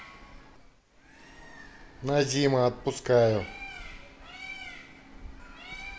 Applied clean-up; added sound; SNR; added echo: none; Bird; 15 dB; none.